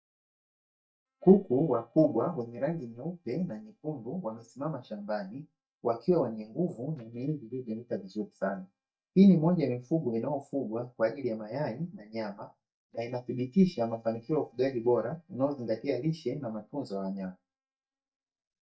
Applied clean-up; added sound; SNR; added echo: neural mask model DeepFilterNet 3.